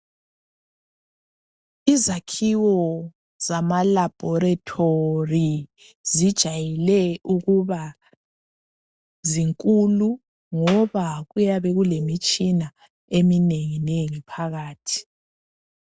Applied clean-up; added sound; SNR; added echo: none; Clapping; 11 dB; none.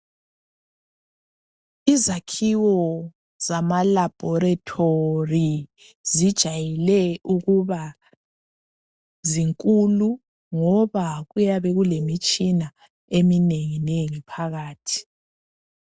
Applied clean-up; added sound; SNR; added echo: none; none; none; none.